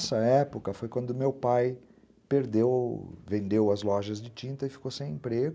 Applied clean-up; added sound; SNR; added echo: none; none; none; none.